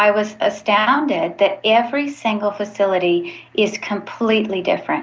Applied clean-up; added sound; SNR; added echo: none; none; none; none.